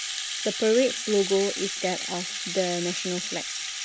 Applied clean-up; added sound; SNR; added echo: none; Rattle (instrument); 5 dB; none.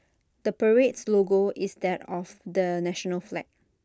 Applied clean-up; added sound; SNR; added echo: none; none; none; none.